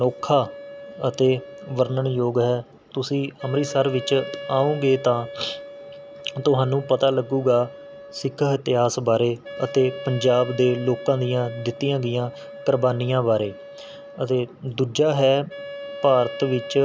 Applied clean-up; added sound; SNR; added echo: none; Wind instrument, woodwind instrument; 15 dB; none.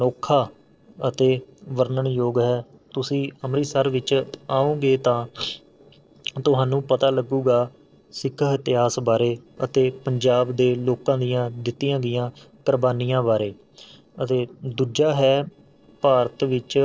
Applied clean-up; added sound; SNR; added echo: neural separator model SepFormer DNS4.